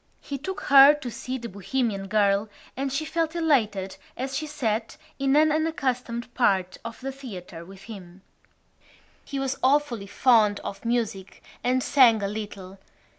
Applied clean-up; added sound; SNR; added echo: none; none; none; none.